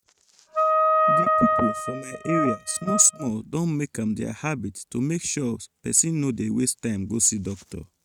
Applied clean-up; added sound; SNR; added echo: neural mask model RNNoise.